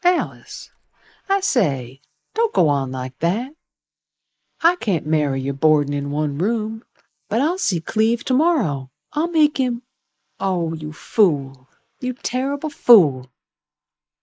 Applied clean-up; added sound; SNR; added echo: neural mask model Resemble Enhance denoiser.